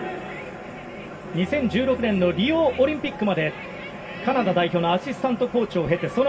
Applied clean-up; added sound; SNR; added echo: none; Bowed string instrument; 18 dB; reverberation time 0.2 s.